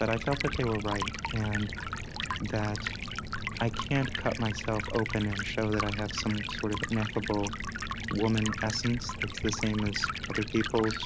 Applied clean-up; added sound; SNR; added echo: none; Stream; 4 dB; none.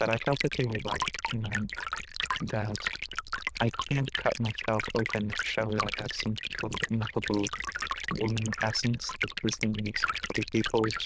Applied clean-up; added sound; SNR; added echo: neural diffusion model UNIVERSE++.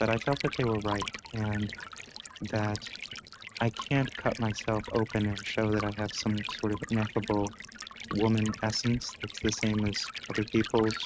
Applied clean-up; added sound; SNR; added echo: neural mask model RNNoise.